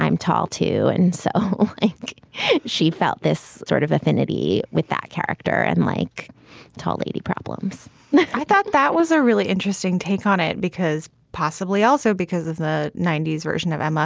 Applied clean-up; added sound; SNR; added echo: none; none; none; none.